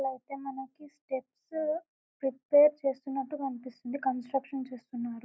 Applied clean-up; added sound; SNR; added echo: none; none; none; none.